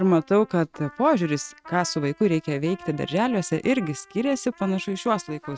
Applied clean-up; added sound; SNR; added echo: neural mask model RNNoise.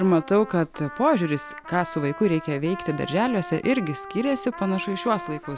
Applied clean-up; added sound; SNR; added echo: none; Trumpet; 14 dB; none.